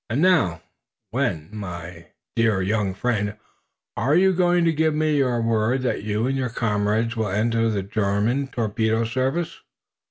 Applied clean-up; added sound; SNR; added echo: none; none; none; none.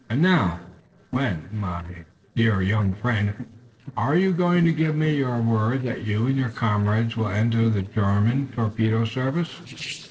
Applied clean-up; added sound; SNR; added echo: neural separator model SepFormer DNS4.